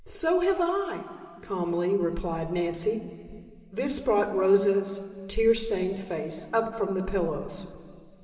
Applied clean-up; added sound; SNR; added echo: none; none; none; reverberation time 2.3 s.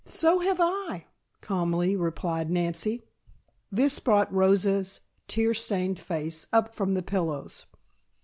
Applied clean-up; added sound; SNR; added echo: none; none; none; none.